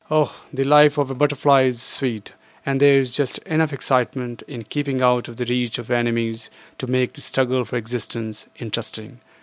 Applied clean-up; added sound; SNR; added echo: none; none; none; none.